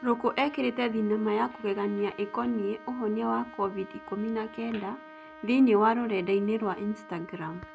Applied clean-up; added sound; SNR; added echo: none; Trumpet; 19 dB; none.